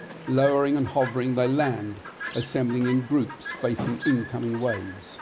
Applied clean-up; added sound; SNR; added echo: none; Chirp, tweet; 12 dB; none.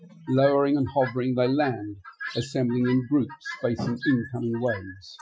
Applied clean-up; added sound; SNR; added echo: classical method Wiener filter.